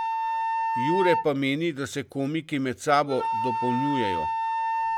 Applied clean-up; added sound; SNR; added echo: none; Wind instrument, woodwind instrument; 1 dB; none.